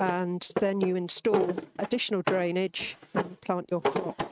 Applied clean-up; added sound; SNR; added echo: neural mask model RNNoise.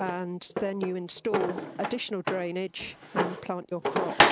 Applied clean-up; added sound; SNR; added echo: none; Drawer open or close; -3 dB; none.